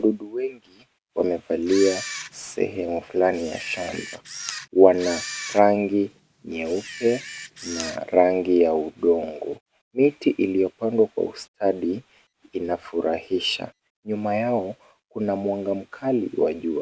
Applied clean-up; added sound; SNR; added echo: none; Camera; 13 dB; none.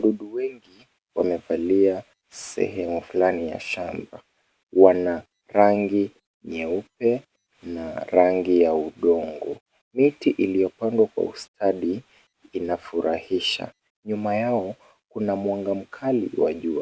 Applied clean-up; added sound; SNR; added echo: none; none; none; none.